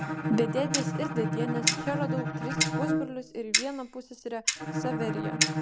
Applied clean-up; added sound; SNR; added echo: none; Bowed string instrument + Clock; -3 dB; none.